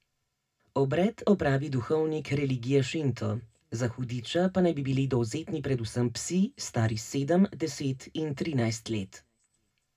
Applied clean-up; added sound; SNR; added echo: none; none; none; reverberation time 0.2 s.